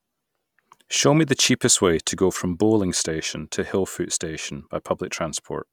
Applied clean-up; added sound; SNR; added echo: none; none; none; none.